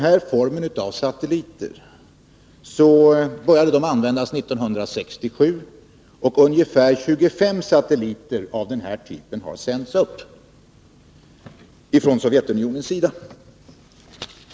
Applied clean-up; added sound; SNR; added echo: none; none; none; none.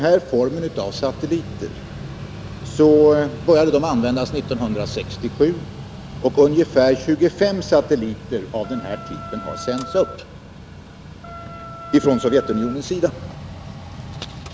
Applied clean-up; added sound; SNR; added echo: none; Mechanical fan + Wind instrument, woodwind instrument; 13 dB; none.